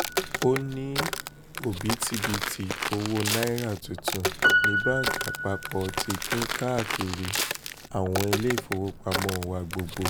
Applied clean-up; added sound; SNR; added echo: none; Piano + Walk, footsteps; -1 dB; none.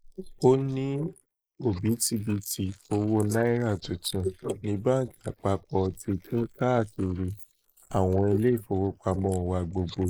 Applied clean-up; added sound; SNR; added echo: neural mask model Resemble Enhance denoiser.